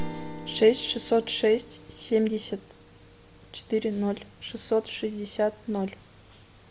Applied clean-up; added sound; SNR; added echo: none; Strum; 19 dB; none.